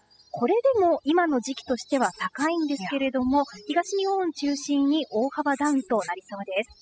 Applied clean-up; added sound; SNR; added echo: classical method spectral subtraction.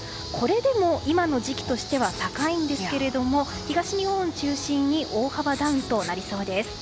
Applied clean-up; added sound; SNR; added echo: none; Writing; 16 dB; none.